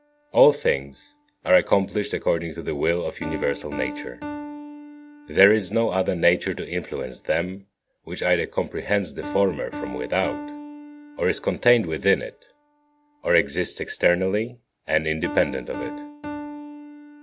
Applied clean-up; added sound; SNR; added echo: none; Piano; 14 dB; none.